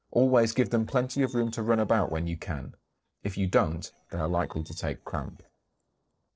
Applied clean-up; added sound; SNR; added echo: neural separator model SepFormer DNS4.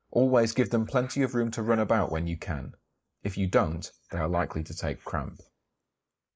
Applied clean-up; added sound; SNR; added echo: neural mask model Resemble Enhance denoiser.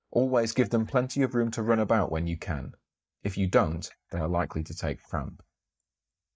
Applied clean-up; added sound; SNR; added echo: neural mask model DeepFilterNet 3.